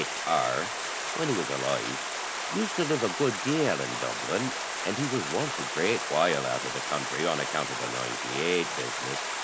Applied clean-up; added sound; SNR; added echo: none; Stream; 2 dB; none.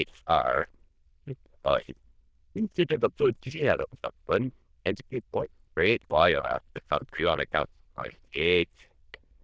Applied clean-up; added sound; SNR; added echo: neural diffusion model UNIVERSE++.